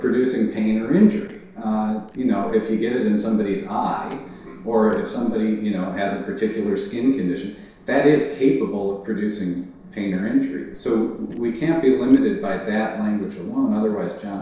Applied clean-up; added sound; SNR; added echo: neural separator model SepFormer DNS4.